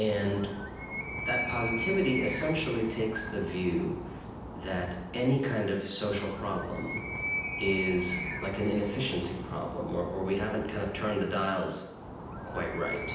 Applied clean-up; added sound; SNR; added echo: none; Animal; 6 dB; reverberation time 0.9 s.